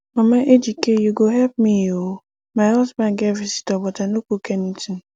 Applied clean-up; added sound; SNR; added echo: none; none; none; none.